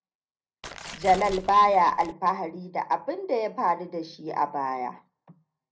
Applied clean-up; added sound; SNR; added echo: none; Tearing; 14 dB; reverberation time 0.4 s.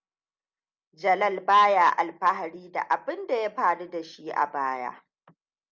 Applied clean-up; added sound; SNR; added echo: none; none; none; none.